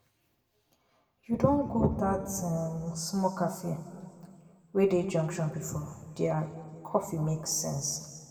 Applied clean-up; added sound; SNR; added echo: none; none; none; reverberation time 1.9 s.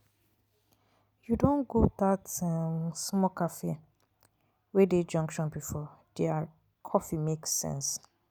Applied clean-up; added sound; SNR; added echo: none; none; none; none.